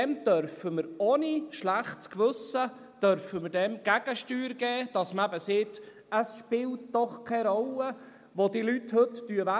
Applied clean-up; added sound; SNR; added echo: none; none; none; none.